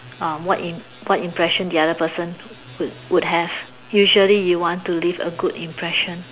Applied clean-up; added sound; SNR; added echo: none; none; none; none.